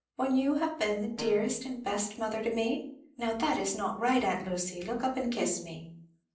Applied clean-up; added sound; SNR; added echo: neural separator model SepFormer DNS4.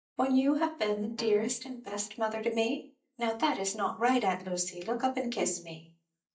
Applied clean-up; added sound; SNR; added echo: neural mask model DeepFilterNet 3.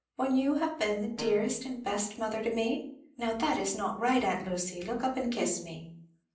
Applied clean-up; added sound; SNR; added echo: none; Wind instrument, woodwind instrument; 13 dB; reverberation time 0.6 s.